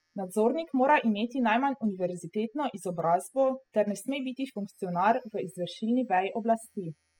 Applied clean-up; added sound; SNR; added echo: classical method spectral subtraction.